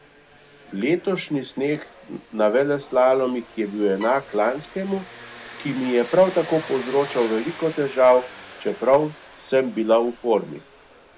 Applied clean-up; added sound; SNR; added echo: none; Engine + Bowed string instrument; 19 dB; none.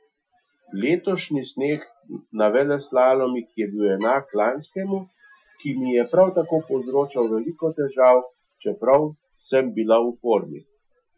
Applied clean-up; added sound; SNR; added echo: classical method Wiener filter.